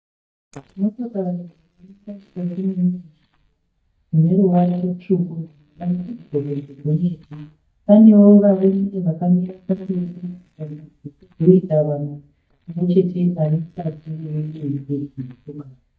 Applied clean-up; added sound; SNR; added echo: neural mask model DeepFilterNet 3.